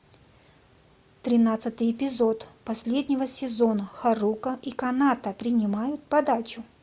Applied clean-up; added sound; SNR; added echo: none; none; none; none.